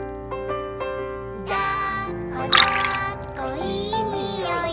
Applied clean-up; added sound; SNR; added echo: none; Liquid; 3 dB; none.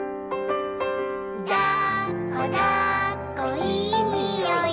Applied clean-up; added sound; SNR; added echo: none; none; none; none.